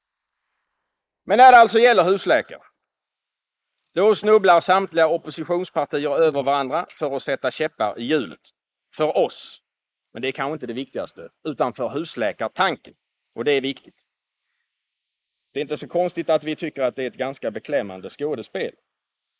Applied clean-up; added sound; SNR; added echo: neural mask model Resemble Enhance denoiser.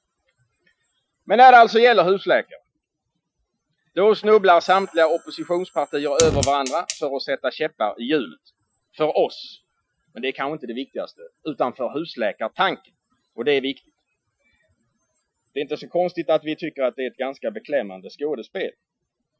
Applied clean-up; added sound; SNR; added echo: classical method Wiener filter.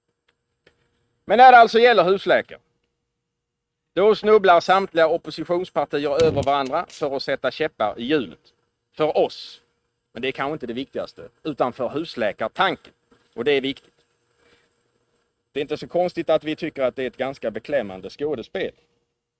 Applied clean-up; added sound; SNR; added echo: neural mask model RNNoise.